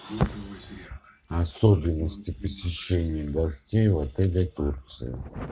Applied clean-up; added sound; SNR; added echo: none; none; none; none.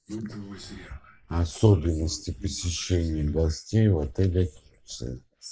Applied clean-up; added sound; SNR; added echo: neural mask model Resemble Enhance denoiser.